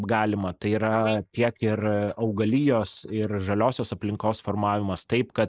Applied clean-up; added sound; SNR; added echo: neural mask model Resemble Enhance denoiser.